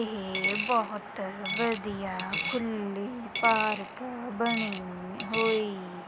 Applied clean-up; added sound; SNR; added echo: none; Coin (dropping); 1 dB; none.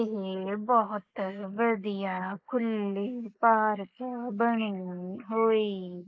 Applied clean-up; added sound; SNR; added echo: neural mask model Resemble Enhance denoiser.